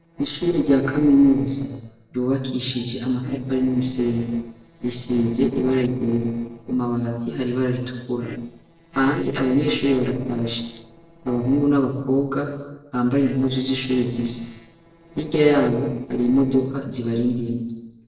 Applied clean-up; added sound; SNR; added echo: neural separator model SepFormer DNS4.